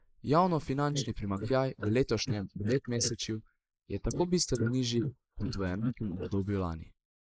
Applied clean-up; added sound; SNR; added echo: neural mask model Resemble Enhance denoiser.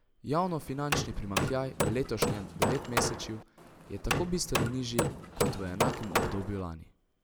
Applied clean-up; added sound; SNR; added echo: none; Hammer; -2 dB; none.